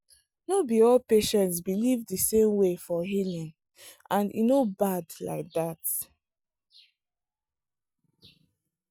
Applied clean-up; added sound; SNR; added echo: none; none; none; none.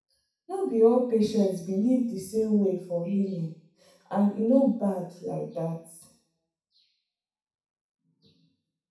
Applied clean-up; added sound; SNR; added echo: none; none; none; reverberation time 0.6 s.